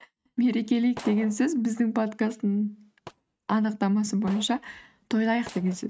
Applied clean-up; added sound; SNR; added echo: neural mask model RNNoise.